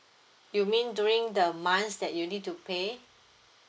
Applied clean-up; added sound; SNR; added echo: neural mask model Resemble Enhance denoiser.